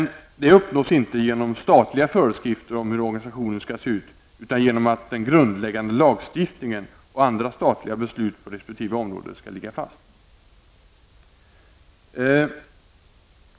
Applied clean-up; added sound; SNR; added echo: none; none; none; none.